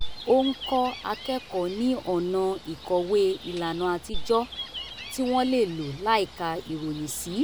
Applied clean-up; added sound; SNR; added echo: none; Gull, seagull; 10 dB; none.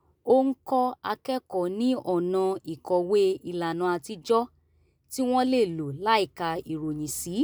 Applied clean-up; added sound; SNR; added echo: none; none; none; none.